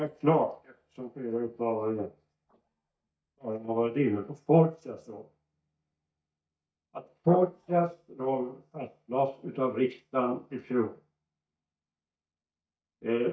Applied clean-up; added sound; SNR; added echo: neural mask model DeepFilterNet 3.